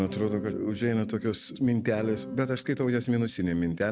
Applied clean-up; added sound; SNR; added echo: neural mask model RNNoise.